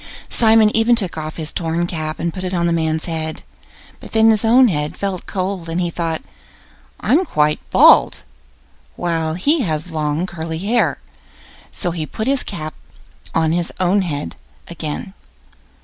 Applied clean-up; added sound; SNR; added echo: none; none; none; none.